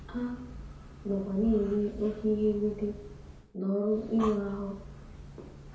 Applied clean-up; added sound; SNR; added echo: none; Breathing; 13 dB; reverberation time 2.0 s.